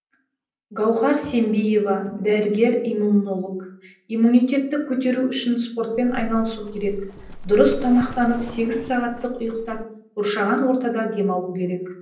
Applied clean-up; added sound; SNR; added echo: none; Livestock, farm animals, working animals; 11 dB; reverberation time 0.6 s.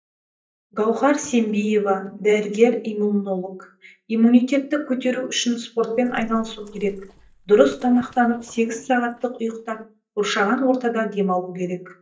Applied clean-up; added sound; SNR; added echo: neural mask model DeepFilterNet 3.